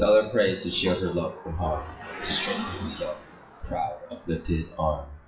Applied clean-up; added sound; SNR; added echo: classical method WPE with log-MMSE.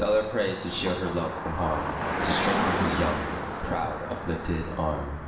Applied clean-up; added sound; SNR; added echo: none; Car passing by; 2 dB; reverberation time 1.2 s.